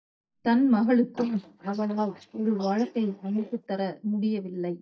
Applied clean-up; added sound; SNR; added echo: neural mask model DeepFilterNet 3.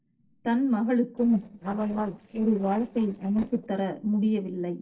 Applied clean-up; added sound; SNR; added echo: neural separator model SepFormer DNS4.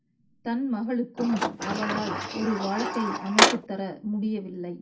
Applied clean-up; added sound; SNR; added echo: none; Sliding door; -3 dB; reverberation time 0.2 s.